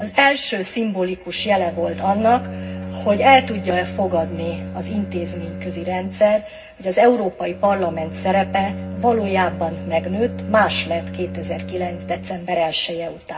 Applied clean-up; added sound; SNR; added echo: none; Bowed string instrument; 11 dB; reverberation time 0.4 s.